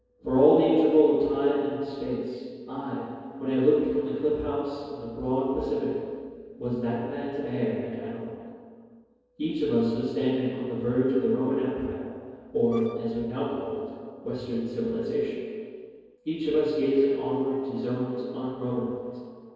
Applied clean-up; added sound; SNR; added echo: neural separator model SepFormer DNS4.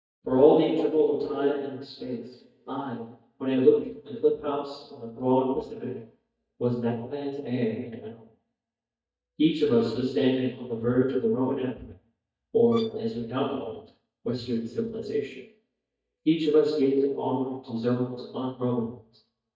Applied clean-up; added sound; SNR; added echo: neural mask model DeepFilterNet 3.